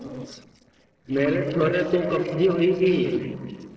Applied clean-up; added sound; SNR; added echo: neural separator model SepFormer DNS4.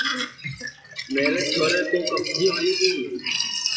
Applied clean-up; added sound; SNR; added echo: classical method WPE with log-MMSE.